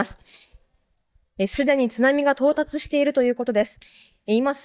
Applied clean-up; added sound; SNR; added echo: neural mask model DeepFilterNet 3.